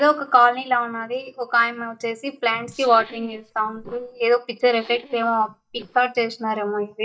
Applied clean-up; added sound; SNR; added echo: neural mask model DeepFilterNet 3.